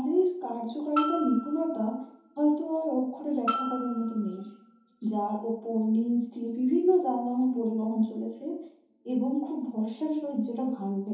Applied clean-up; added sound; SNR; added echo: none; Bell; 9 dB; reverberation time 2.8 s.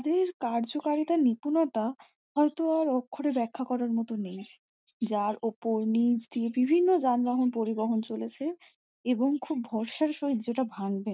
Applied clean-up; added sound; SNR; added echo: none; none; none; none.